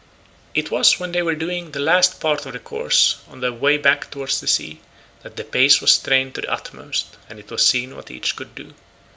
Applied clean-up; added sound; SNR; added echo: none; none; none; none.